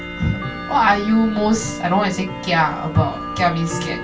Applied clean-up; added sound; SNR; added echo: none; Tick-tock / Bell; 9 dB; reverberation time 0.2 s.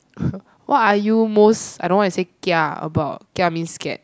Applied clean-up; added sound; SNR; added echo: none; none; none; none.